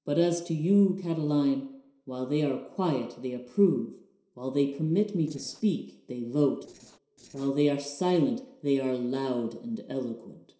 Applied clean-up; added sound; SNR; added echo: neural separator model SepFormer DNS4.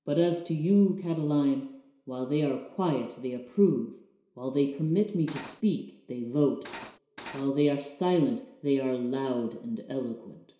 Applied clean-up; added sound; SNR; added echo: none; Cutlery, silverware; 13 dB; reverberation time 0.7 s.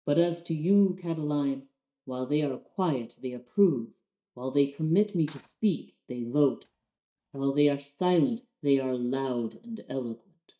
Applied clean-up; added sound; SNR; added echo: neural mask model DeepFilterNet 3.